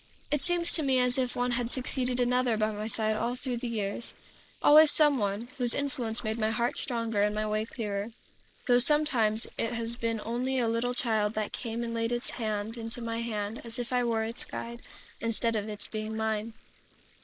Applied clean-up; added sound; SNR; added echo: neural mask model Resemble Enhance denoiser.